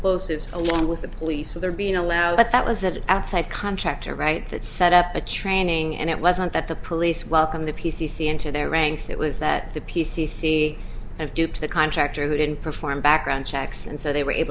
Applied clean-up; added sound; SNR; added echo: none; none; none; none.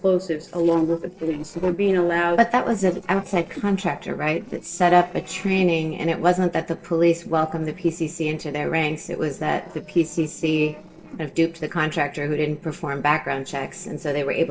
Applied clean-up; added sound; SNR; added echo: neural separator model SepFormer DNS4.